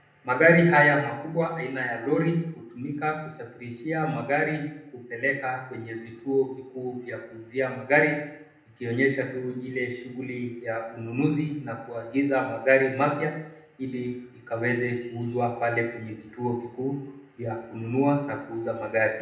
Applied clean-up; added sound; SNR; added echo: none; none; none; reverberation time 0.7 s.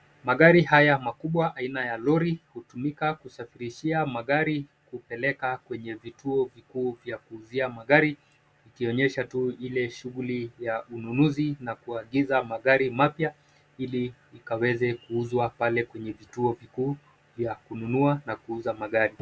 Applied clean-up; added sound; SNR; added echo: none; none; none; none.